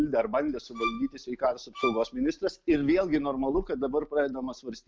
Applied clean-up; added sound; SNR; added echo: none; Bowed string instrument; 7 dB; none.